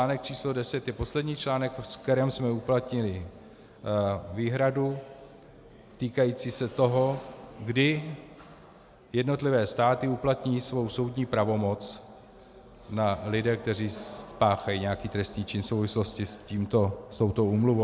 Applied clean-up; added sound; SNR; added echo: none; none; none; none.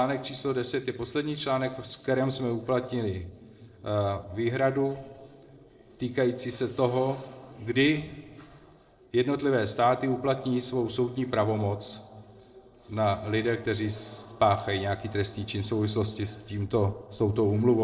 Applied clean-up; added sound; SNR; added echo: neural separator model SepFormer DNS4.